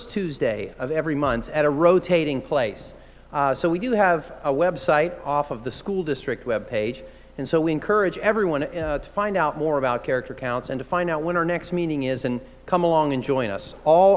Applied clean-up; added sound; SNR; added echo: none; Bass drum; 17 dB; none.